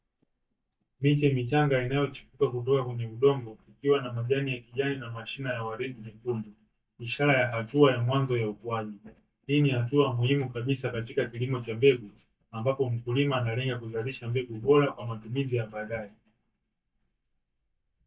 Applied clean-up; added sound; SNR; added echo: neural mask model DeepFilterNet 3.